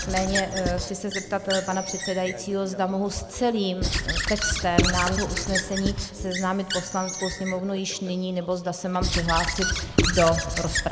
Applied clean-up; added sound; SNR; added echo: none; Squeak / Writing; 2 dB; none.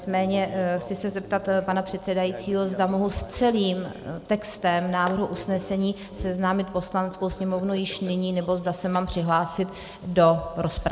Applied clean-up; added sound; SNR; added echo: none; none; none; none.